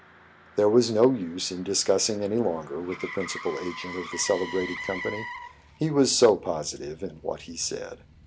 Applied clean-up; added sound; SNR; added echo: none; Motor vehicle (road); 15 dB; none.